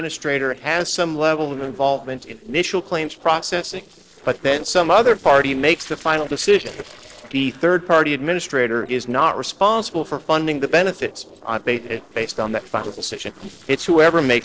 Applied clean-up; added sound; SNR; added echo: neural separator model SepFormer DNS4.